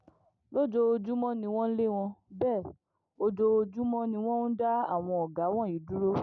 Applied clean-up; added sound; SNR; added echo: none; none; none; none.